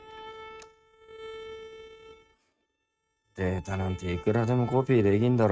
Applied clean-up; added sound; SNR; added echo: neural mask model RNNoise.